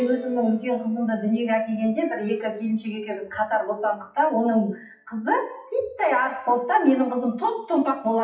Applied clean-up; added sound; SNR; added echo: classical method WPE with log-MMSE.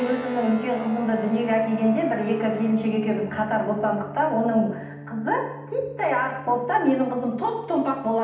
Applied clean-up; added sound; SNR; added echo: none; Guitar; 14 dB; reverberation time 0.8 s.